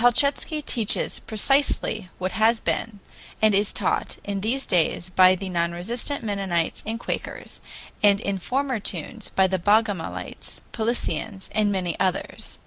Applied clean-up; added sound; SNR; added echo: none; none; none; none.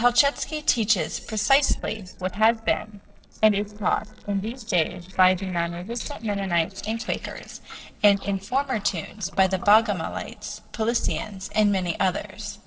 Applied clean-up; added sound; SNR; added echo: neural separator model SepFormer DNS4.